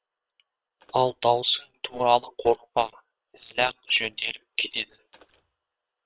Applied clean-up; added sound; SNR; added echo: neural separator model SepFormer WHAM!.